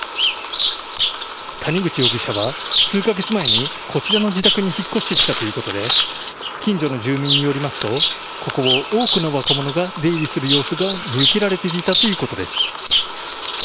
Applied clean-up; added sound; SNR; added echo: none; Bird vocalization, bird call, bird song; 0 dB; none.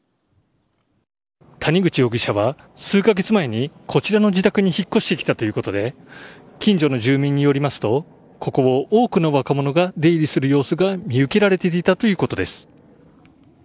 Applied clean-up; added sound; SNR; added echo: none; none; none; none.